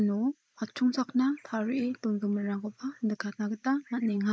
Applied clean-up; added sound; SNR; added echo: neural mask model Resemble Enhance denoiser.